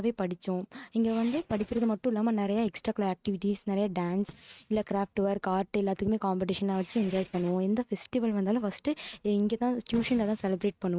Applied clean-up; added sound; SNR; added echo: neural mask model RNNoise.